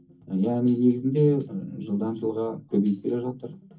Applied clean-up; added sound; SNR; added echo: none; Tambourine; 20 dB; reverberation time 0.3 s.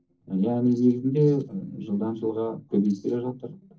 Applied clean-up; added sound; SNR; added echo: neural separator model SepFormer DNS4.